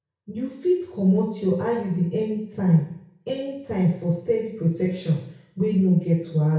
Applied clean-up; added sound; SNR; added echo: none; none; none; reverberation time 0.6 s.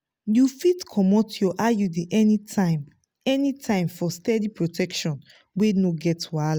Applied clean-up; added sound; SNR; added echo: none; none; none; none.